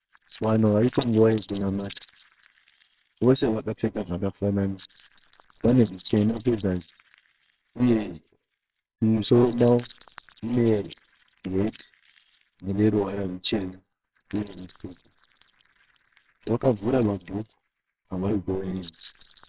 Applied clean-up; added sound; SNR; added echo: neural separator model SepFormer WHAMR!.